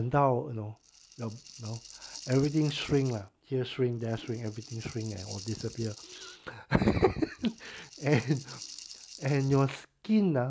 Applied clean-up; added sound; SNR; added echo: none; Rattle (instrument); 18 dB; none.